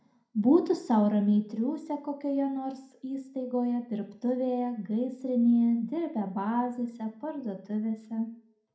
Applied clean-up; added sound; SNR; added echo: none; none; none; reverberation time 0.4 s.